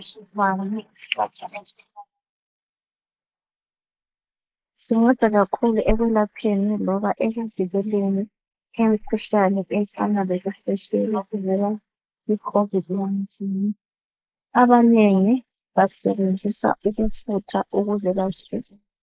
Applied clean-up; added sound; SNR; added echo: neural mask model Resemble Enhance denoiser.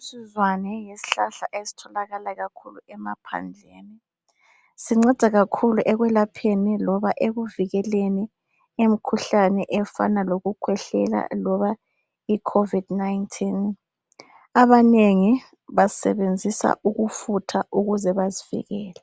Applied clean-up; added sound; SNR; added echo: none; none; none; none.